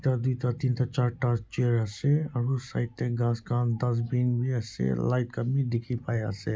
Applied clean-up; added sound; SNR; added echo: none; none; none; none.